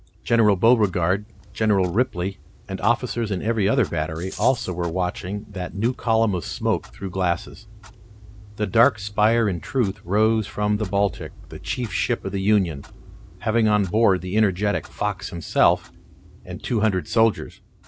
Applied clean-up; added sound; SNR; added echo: none; Clock + Rattle; 20 dB; none.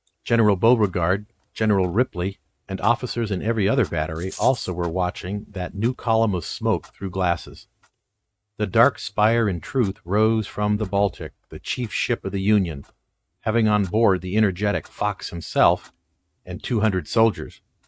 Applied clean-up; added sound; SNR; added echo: neural mask model RNNoise.